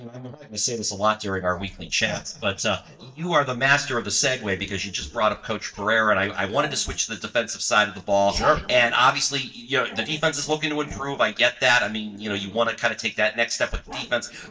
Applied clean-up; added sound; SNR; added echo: neural mask model DeepFilterNet 3.